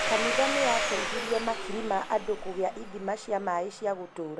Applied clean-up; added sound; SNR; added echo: none; Domestic sounds, home sounds; 2 dB; none.